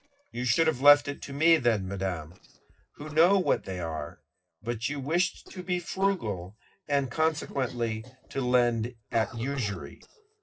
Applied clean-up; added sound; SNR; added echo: neural separator model SepFormer DNS4.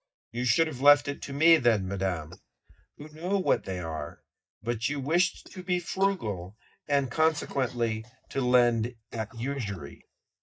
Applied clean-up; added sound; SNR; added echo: neural mask model DeepFilterNet 3.